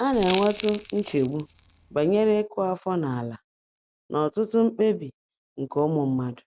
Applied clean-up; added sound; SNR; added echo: none; Crackle; 14 dB; none.